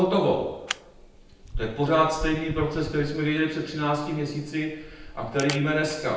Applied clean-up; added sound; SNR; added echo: none; Camera; 12 dB; reverberation time 0.9 s.